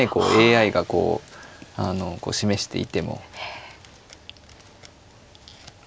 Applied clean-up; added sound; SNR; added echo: none; none; none; none.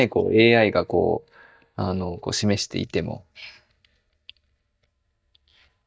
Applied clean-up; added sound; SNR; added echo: neural mask model DeepFilterNet 3.